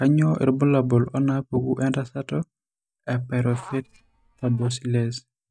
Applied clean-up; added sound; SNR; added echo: neural mask model DeepFilterNet 3.